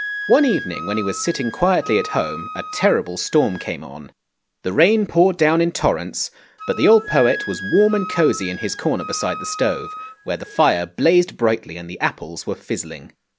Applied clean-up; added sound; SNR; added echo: none; Wind instrument, woodwind instrument; 13 dB; none.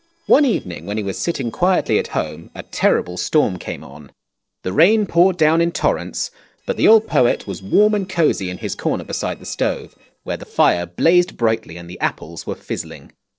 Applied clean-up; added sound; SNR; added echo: neural separator model SepFormer DNS4.